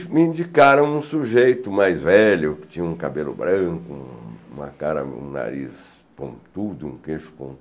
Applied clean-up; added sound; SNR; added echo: none; none; none; none.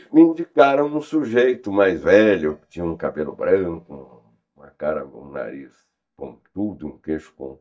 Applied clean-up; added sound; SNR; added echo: neural mask model DeepFilterNet 3.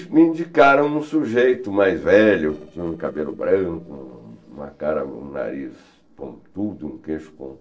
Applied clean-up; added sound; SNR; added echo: neural separator model SepFormer DNS4.